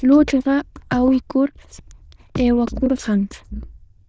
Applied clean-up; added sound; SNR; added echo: neural diffusion model UNIVERSE++.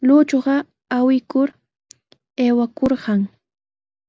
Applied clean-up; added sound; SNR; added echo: none; none; none; none.